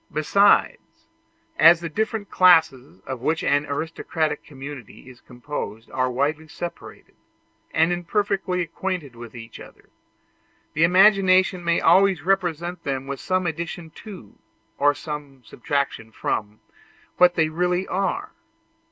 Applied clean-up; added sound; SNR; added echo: none; none; none; none.